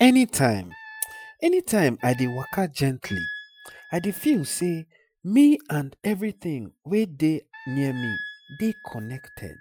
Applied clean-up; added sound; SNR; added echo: classical method Wiener filter.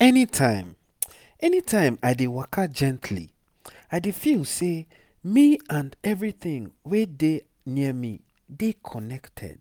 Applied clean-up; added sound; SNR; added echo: none; none; none; none.